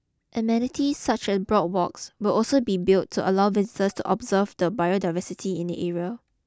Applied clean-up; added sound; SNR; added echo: none; none; none; none.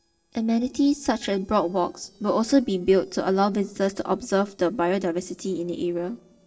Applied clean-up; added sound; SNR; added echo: neural separator model SepFormer DNS4.